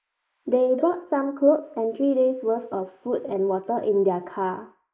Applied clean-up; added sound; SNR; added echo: neural mask model Resemble Enhance denoiser.